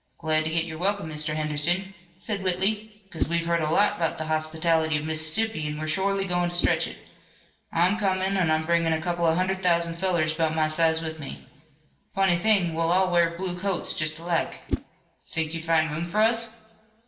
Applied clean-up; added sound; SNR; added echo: none; Whoosh, swoosh, swish; 11 dB; reverberation time 0.9 s.